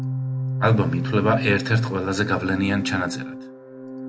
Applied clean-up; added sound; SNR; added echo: none; Organ; 5 dB; none.